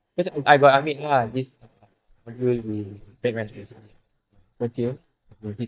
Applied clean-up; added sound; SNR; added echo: neural mask model DeepFilterNet 3.